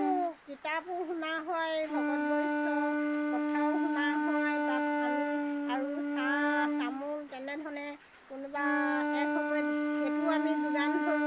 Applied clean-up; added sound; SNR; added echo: none; Wind instrument, woodwind instrument; -4 dB; none.